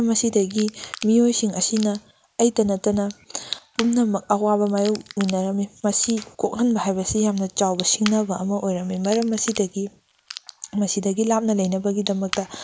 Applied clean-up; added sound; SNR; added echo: none; Crack / Crackle; 17 dB; none.